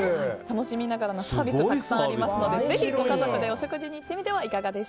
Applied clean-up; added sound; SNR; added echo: none; none; none; none.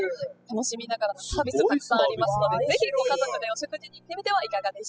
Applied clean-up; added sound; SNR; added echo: classical method spectral subtraction.